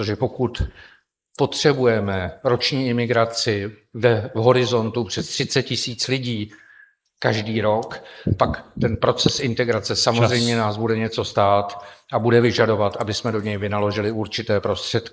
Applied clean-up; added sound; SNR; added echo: neural mask model Resemble Enhance denoiser.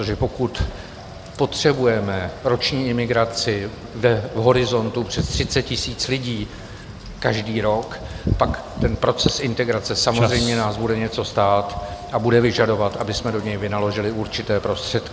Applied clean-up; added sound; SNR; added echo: none; Wind / Rain; 11 dB; none.